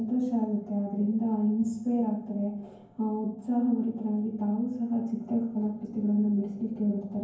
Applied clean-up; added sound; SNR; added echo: none; none; none; reverberation time 0.9 s.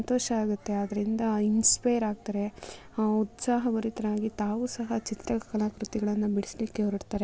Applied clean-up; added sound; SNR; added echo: none; none; none; none.